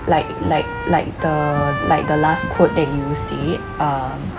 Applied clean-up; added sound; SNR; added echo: none; Trumpet; 9 dB; none.